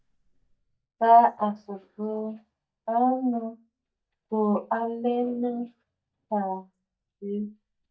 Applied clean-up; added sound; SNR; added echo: neural mask model DeepFilterNet 3.